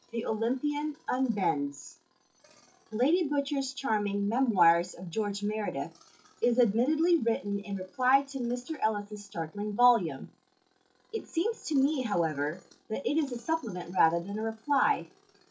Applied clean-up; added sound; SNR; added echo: classical method WPE with log-MMSE.